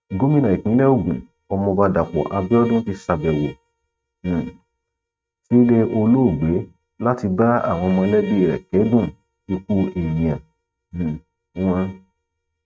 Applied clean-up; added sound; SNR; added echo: neural mask model RNNoise.